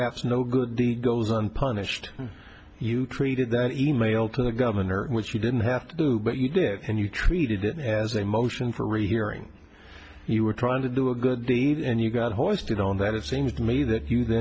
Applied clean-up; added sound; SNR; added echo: none; none; none; none.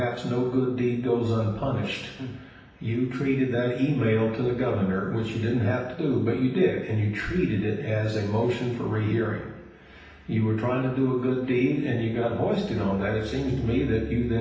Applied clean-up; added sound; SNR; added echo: none; none; none; reverberation time 0.9 s.